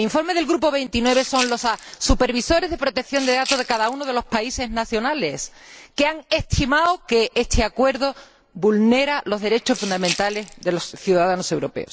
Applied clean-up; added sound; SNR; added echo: none; Rattle (instrument); 13 dB; none.